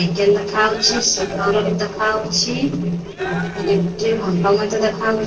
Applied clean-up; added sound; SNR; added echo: neural separator model SepFormer DNS4.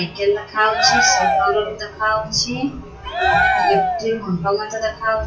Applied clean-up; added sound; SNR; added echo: classical method WPE with log-MMSE.